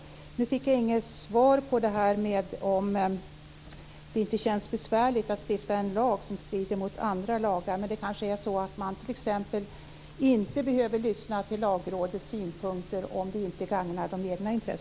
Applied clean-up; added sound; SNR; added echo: none; none; none; none.